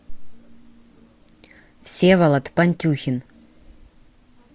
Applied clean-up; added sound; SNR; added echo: none; none; none; none.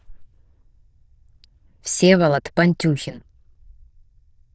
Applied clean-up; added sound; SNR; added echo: neural diffusion model UNIVERSE++.